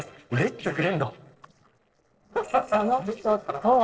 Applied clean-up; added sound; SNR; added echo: neural separator model SepFormer DNS4.